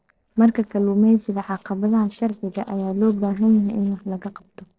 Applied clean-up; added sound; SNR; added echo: neural separator model SepFormer DNS4.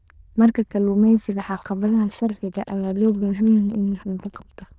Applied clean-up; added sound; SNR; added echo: neural diffusion model UNIVERSE++.